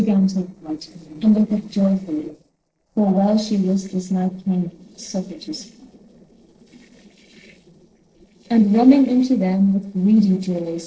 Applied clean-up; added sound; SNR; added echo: neural separator model SepFormer DNS4.